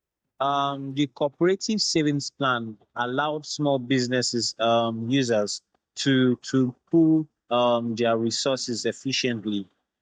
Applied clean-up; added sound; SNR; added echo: neural mask model DeepFilterNet 3.